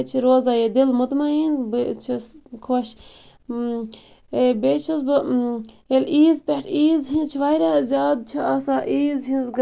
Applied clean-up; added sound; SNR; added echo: none; none; none; none.